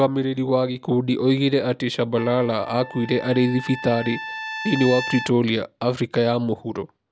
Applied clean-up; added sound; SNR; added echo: none; Trumpet; 11 dB; none.